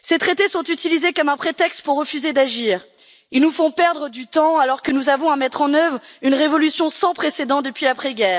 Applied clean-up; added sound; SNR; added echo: none; none; none; none.